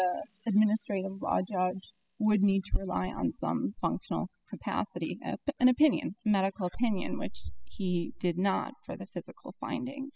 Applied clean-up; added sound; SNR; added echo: classical method spectral subtraction.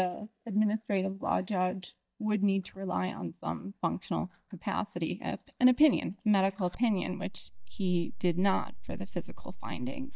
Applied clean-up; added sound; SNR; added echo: neural mask model DeepFilterNet 3.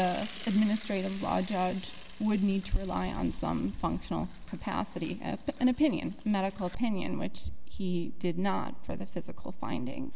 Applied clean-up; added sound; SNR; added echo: none; Mechanisms / Bicycle; 3 dB; none.